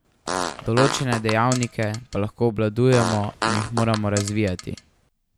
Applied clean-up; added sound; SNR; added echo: none; Fart; 7 dB; none.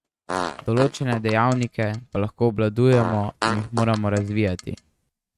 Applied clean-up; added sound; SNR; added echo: neural mask model RNNoise.